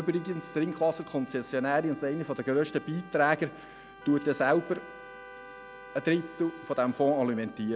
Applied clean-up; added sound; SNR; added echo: none; Wind instrument, woodwind instrument + Brass instrument; 18 dB; none.